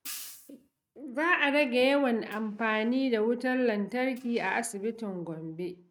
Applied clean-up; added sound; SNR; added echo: neural mask model RNNoise.